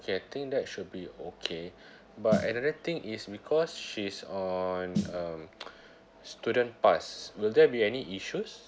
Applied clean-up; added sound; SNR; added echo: none; Snare drum; 8 dB; none.